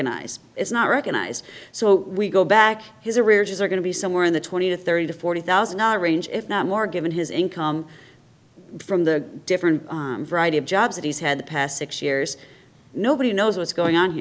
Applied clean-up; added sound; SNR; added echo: none; none; none; none.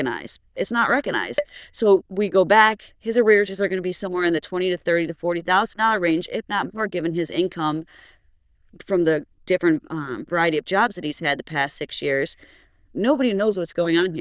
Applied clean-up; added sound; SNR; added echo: neural diffusion model UNIVERSE++.